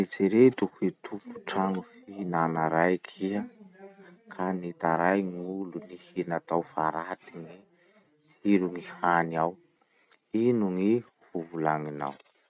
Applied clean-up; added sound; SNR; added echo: none; none; none; none.